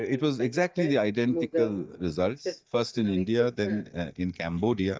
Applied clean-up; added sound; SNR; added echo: neural mask model DeepFilterNet 3.